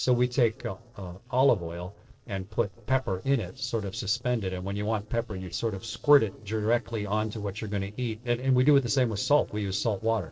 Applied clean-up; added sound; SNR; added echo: neural separator model SepFormer DNS4.